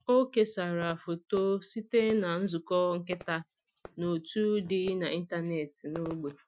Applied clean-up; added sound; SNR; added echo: classical method Wiener filter.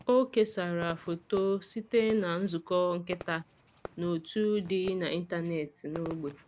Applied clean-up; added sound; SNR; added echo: none; Fireworks; 19 dB; none.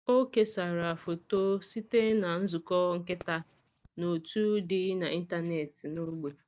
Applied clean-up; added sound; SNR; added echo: neural mask model DeepFilterNet 3.